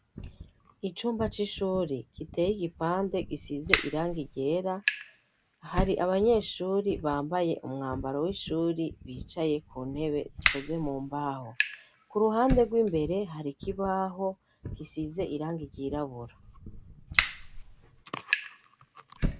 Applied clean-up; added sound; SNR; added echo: none; Fire; 6 dB; none.